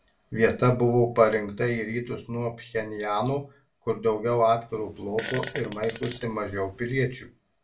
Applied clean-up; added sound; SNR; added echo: none; Fart; 10 dB; reverberation time 0.2 s.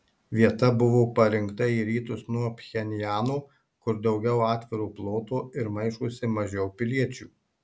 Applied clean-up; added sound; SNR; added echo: none; none; none; none.